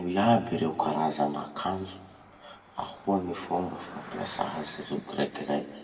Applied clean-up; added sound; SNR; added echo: none; Cricket; 20 dB; reverberation time 1.5 s.